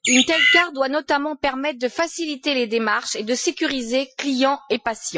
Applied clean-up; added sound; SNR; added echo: classical method Wiener filter.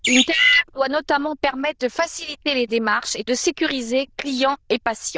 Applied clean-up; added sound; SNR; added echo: neural diffusion model UNIVERSE++.